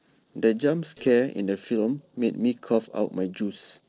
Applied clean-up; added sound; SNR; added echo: neural separator model SepFormer DNS4.